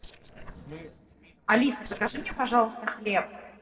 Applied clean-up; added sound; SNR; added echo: neural separator model SepFormer DNS4.